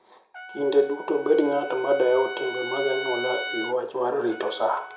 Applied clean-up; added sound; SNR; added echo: none; Trumpet; 11 dB; reverberation time 0.4 s.